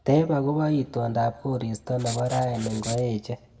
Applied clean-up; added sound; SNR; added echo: none; Writing; 13 dB; reverberation time 0.6 s.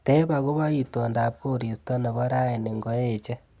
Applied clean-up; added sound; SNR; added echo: none; none; none; none.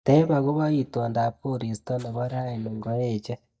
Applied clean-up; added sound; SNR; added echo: neural mask model DeepFilterNet 3.